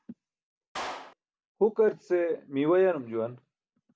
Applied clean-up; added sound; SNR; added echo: none; Clapping; 15 dB; none.